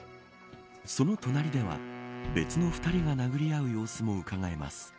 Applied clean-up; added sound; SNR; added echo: none; Wind instrument, woodwind instrument; 12 dB; none.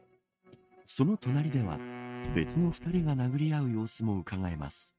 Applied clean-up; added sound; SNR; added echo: neural mask model RNNoise.